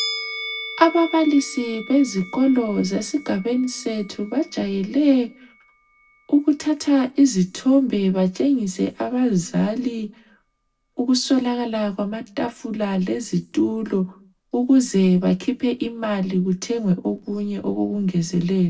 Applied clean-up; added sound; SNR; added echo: none; Musical instrument; 19 dB; reverberation time 0.1 s.